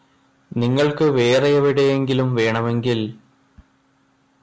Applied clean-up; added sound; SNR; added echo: none; none; none; none.